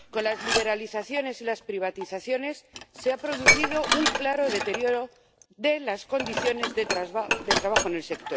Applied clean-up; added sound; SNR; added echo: none; Dishes, pots, and pans; 1 dB; none.